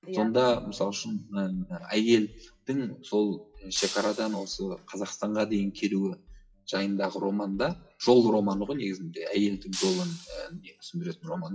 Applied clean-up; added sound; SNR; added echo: classical method WPE with log-MMSE.